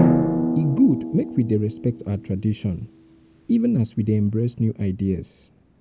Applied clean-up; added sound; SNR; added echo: none; Drum; 4 dB; none.